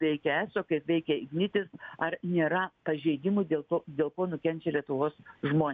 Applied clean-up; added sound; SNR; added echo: none; none; none; none.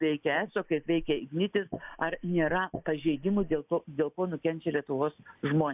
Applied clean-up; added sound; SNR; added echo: neural mask model Resemble Enhance denoiser.